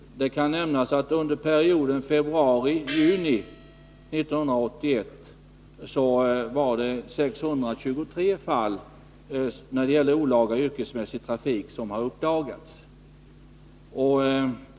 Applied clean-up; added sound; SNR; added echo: none; Gong; 14 dB; none.